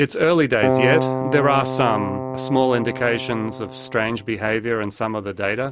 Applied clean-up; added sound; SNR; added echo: none; Keyboard (musical); 4 dB; none.